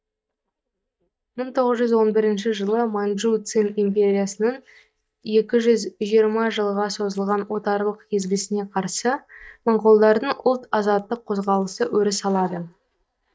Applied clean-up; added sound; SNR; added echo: neural mask model DeepFilterNet 3.